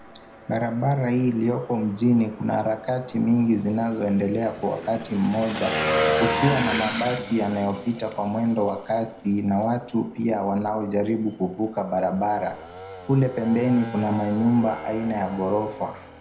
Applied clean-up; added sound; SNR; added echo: none; Motorcycle / Engine; 8 dB; reverberation time 0.5 s.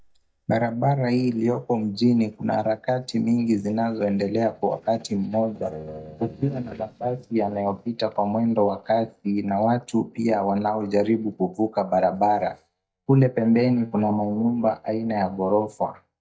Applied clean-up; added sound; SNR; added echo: neural mask model DeepFilterNet 3.